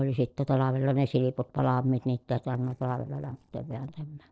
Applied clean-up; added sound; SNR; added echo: neural separator model SepFormer DNS4.